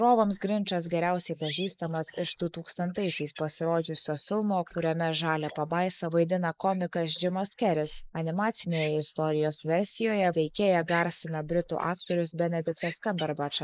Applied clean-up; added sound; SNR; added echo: neural mask model Resemble Enhance denoiser.